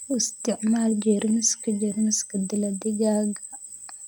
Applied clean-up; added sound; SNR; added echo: none; none; none; none.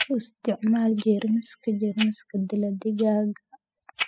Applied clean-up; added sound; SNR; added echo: classical method spectral subtraction.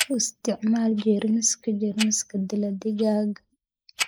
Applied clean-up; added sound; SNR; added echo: neural mask model Resemble Enhance denoiser.